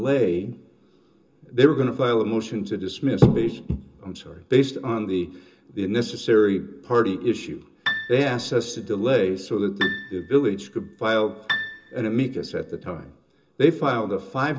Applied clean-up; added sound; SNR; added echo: none; Piano; 10 dB; reverberation time 0.2 s.